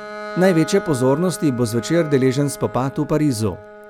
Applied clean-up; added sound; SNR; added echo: none; Bowed string instrument; 14 dB; none.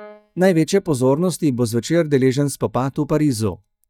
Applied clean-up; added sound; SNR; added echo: neural mask model DeepFilterNet 3.